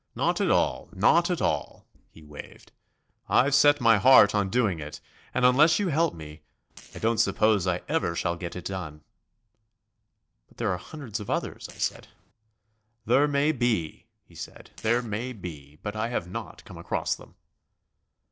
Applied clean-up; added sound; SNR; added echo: neural separator model SepFormer DNS4.